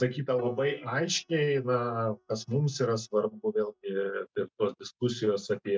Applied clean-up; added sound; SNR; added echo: neural mask model DeepFilterNet 3.